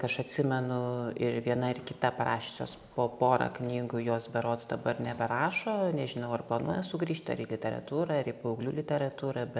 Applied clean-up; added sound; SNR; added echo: none; none; none; none.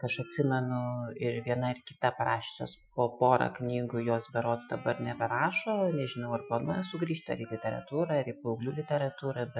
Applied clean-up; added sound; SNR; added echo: classical method Wiener filter.